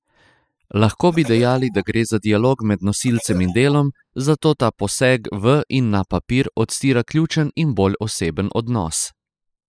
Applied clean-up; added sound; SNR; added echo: classical method spectral subtraction.